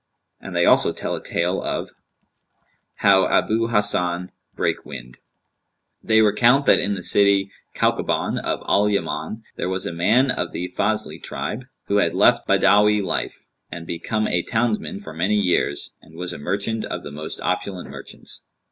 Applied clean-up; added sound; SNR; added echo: none; none; none; none.